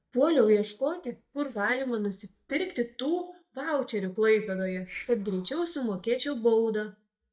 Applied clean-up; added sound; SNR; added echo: neural mask model DeepFilterNet 3.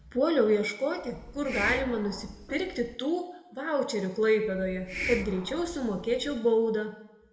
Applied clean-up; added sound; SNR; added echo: none; Hiss; 10 dB; reverberation time 0.8 s.